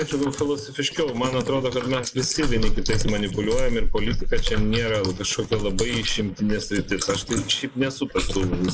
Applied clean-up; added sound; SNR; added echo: neural mask model Resemble Enhance denoiser.